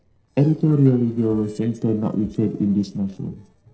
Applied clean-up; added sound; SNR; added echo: neural separator model SepFormer DNS4.